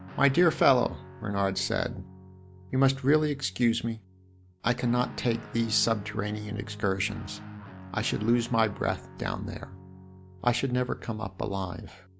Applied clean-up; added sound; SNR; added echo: none; Guitar; 16 dB; none.